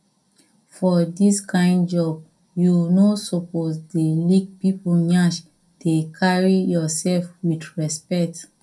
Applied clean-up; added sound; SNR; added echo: none; none; none; reverberation time 0.2 s.